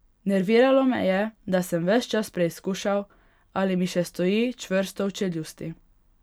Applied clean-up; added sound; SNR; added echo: none; none; none; none.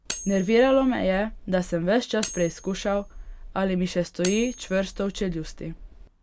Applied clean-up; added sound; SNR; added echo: none; Cutlery, silverware; 10 dB; none.